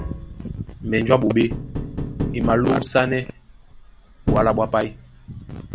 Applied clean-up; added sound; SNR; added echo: none; Tap; 7 dB; none.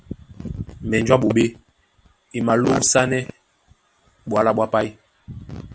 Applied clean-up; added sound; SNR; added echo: none; none; none; none.